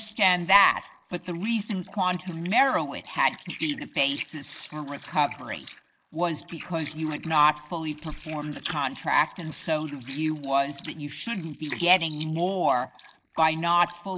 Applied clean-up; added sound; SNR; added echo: neural mask model Resemble Enhance denoiser.